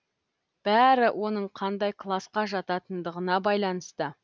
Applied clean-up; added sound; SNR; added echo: none; none; none; none.